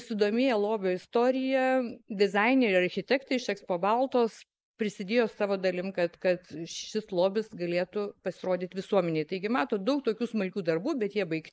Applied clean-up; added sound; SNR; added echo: neural mask model Resemble Enhance denoiser.